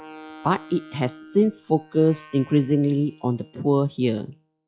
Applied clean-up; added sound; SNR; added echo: classical method log-MMSE.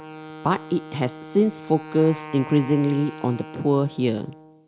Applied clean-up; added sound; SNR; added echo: none; Wind instrument, woodwind instrument; 15 dB; none.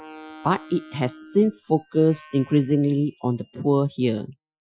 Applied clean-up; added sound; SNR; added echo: classical method Wiener filter.